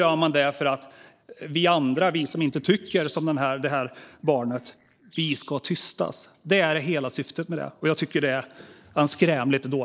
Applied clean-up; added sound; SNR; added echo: neural separator model SepFormer DNS4.